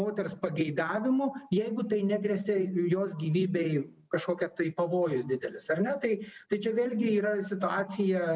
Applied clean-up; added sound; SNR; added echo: none; none; none; none.